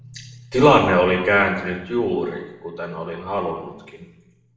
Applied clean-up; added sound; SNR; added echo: none; none; none; reverberation time 0.9 s.